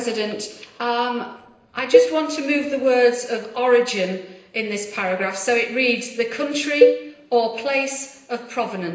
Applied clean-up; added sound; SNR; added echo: neural separator model SepFormer DNS4.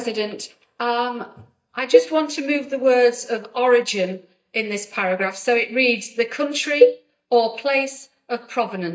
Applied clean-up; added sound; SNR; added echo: neural mask model DeepFilterNet 3.